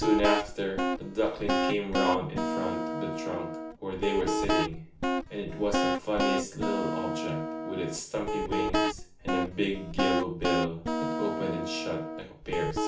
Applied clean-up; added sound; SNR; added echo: none; Guitar; -2 dB; reverberation time 0.4 s.